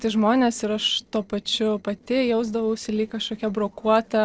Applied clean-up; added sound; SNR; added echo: neural separator model SepFormer DNS4.